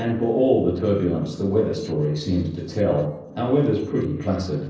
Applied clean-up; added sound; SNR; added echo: neural separator model SepFormer DNS4.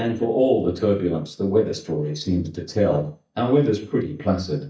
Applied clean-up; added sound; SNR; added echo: neural mask model DeepFilterNet 3.